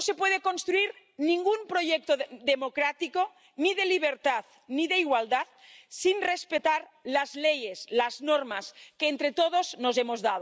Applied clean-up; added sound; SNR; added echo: none; none; none; none.